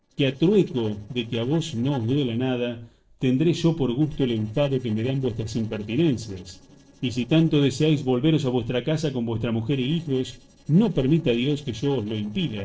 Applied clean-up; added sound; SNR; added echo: neural separator model SepFormer DNS4.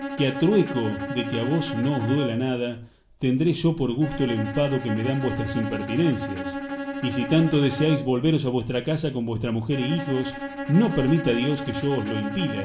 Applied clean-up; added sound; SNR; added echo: none; Bowed string instrument; 9 dB; reverberation time 0.4 s.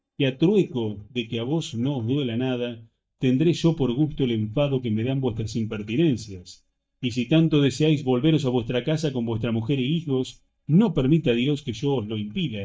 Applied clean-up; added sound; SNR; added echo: neural mask model DeepFilterNet 3.